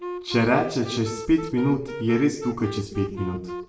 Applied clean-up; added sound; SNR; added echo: none; Wind instrument, woodwind instrument; 10 dB; reverberation time 0.7 s.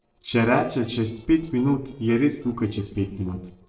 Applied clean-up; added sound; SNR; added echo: neural separator model SepFormer DNS4.